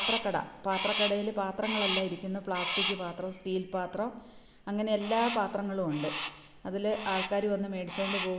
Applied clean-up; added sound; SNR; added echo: none; Crow; 5 dB; none.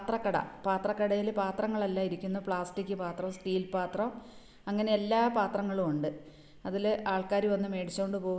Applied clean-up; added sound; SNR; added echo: none; none; none; none.